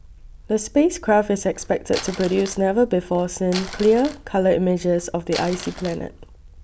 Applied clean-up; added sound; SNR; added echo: none; Crumpling, crinkling; 16 dB; none.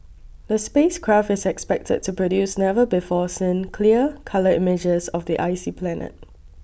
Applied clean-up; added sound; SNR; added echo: none; none; none; none.